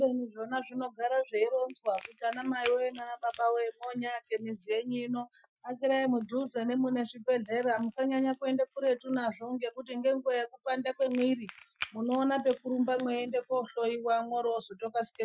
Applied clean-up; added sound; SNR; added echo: classical method Wiener filter.